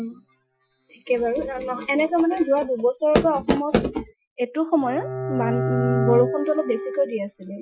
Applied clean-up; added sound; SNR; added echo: classical method Wiener filter.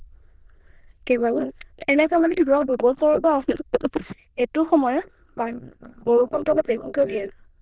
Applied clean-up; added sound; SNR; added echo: neural diffusion model UNIVERSE++.